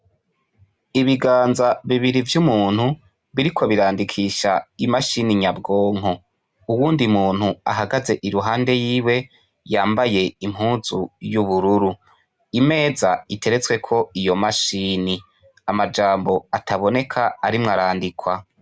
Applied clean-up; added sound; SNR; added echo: none; none; none; none.